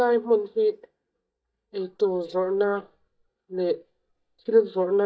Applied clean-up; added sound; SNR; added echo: neural mask model DeepFilterNet 3.